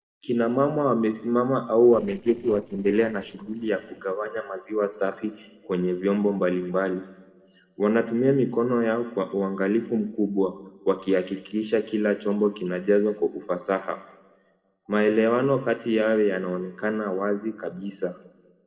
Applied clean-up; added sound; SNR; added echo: neural separator model SepFormer DNS4.